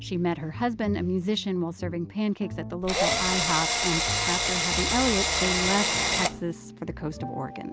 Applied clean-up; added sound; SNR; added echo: none; Drill; -3 dB; none.